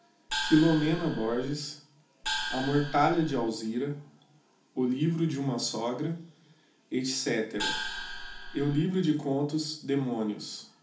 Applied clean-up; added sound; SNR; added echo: none; Gong; 6 dB; reverberation time 0.4 s.